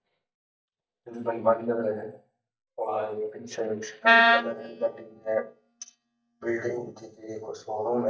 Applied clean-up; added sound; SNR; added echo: neural mask model DeepFilterNet 3.